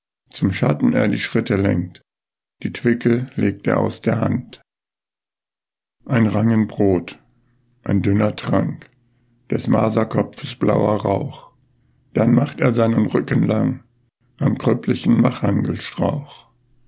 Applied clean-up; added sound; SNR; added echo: none; none; none; none.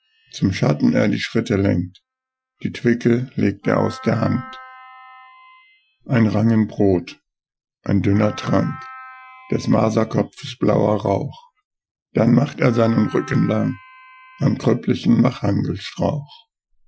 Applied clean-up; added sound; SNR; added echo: classical method Wiener filter.